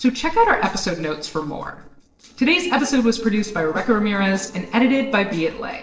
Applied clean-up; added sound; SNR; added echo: neural separator model SepFormer DNS4.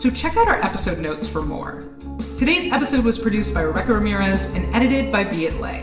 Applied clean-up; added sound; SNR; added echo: none; Bowed string instrument; 10 dB; reverberation time 0.8 s.